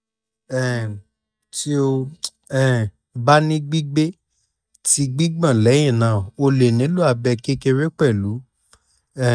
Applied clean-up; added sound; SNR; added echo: neural mask model DeepFilterNet 3.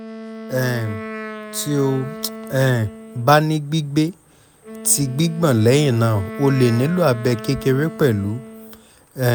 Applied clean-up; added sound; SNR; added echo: none; Wind instrument, woodwind instrument; 14 dB; none.